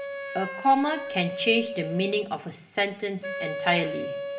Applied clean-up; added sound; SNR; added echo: none; Wind instrument, woodwind instrument; 7 dB; reverberation time 0.6 s.